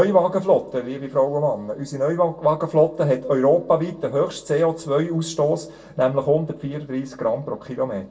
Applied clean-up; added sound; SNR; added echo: none; none; none; reverberation time 0.1 s.